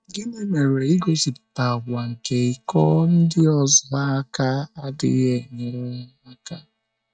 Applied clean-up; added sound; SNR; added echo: neural mask model DeepFilterNet 3.